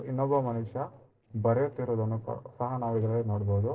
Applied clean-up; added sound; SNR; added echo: neural separator model SepFormer DNS4.